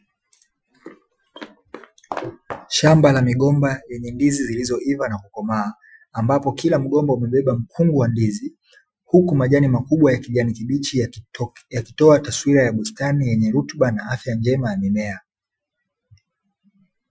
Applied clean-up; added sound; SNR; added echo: classical method Wiener filter.